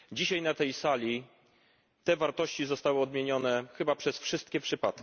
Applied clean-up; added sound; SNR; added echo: none; none; none; none.